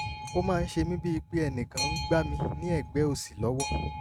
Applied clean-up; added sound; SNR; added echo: neural mask model RNNoise.